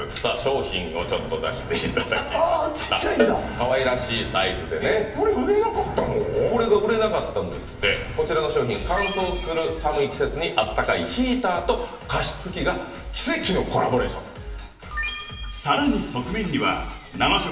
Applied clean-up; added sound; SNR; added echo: none; Cowbell; 8 dB; reverberation time 0.9 s.